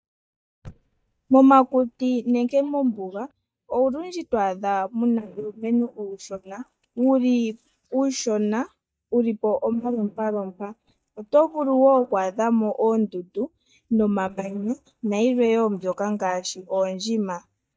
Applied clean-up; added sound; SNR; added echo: neural mask model DeepFilterNet 3.